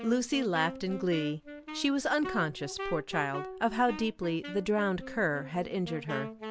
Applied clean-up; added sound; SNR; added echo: none; Wind instrument, woodwind instrument; 11 dB; none.